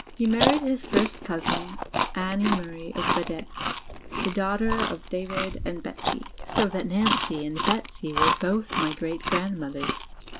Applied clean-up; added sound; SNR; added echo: none; Chewing, mastication; 1 dB; none.